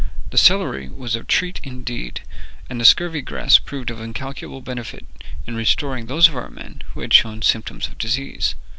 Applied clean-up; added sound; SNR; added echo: none; none; none; none.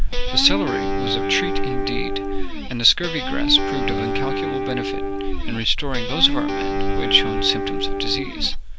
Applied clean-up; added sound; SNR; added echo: none; Guitar; 4 dB; none.